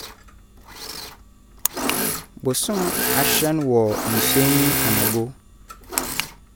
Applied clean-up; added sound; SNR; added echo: none; Engine / Mechanisms; 1 dB; none.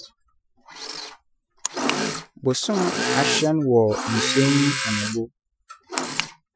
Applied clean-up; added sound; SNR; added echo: classical method Wiener filter.